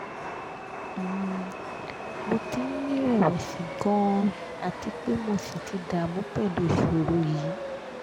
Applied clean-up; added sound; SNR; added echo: none; Chatter / Subway, metro, underground; 8 dB; none.